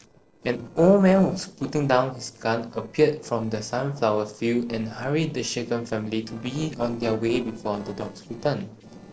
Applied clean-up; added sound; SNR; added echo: neural separator model SepFormer DNS4.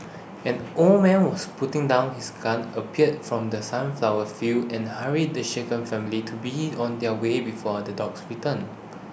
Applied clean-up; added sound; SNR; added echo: none; none; none; none.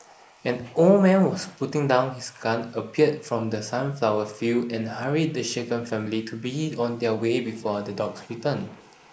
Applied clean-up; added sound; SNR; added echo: neural mask model Resemble Enhance denoiser.